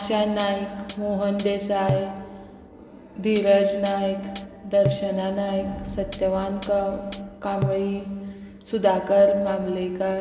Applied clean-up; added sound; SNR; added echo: none; Hi-hat; 10 dB; reverberation time 1.8 s.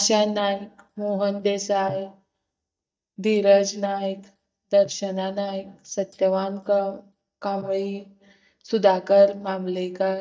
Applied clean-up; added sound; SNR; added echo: neural mask model DeepFilterNet 3.